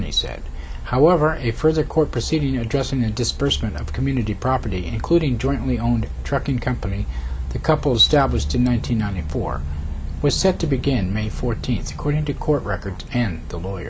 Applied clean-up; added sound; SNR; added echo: none; none; none; none.